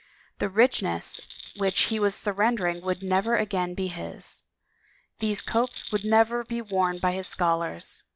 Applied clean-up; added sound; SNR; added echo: none; Rattle; 16 dB; none.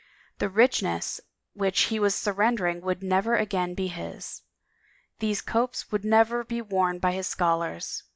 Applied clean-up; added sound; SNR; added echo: none; none; none; none.